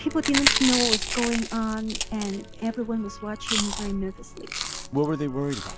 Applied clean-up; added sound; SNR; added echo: none; Chewing, mastication; 2 dB; none.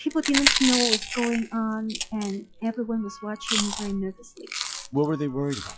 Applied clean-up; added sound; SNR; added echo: classical method log-MMSE.